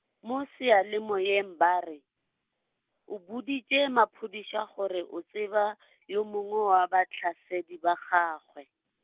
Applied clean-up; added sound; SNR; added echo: none; none; none; none.